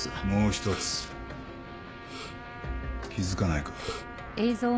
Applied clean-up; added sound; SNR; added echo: none; Trumpet + Respiratory sounds; 12 dB; none.